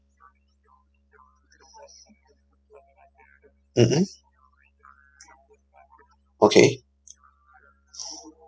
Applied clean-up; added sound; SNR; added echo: classical method spectral subtraction.